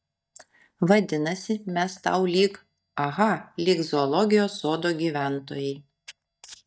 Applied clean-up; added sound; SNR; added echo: neural mask model DeepFilterNet 3.